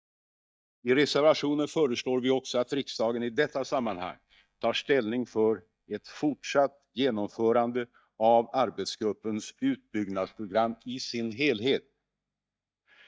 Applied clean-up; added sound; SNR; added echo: neural mask model DeepFilterNet 3.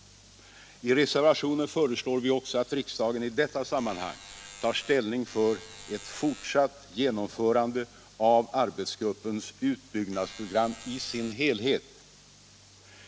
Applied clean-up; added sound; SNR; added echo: none; Alarm; 17 dB; none.